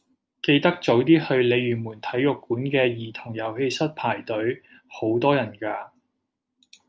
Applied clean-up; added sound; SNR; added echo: none; none; none; none.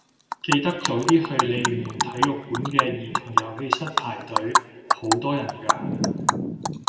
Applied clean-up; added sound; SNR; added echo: none; Animal; -2 dB; reverberation time 2.0 s.